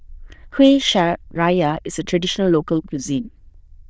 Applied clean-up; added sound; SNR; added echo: neural diffusion model UNIVERSE++.